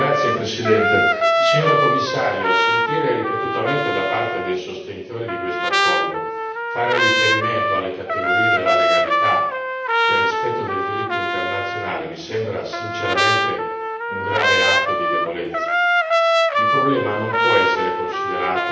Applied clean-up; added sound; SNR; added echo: none; Trumpet; -5 dB; reverberation time 0.9 s.